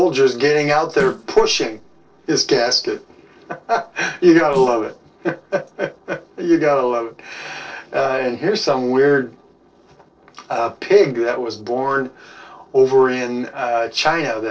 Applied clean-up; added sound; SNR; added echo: neural separator model SepFormer DNS4.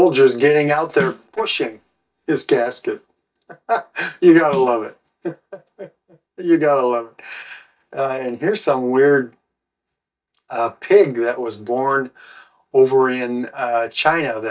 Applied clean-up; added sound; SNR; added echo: neural mask model DeepFilterNet 3.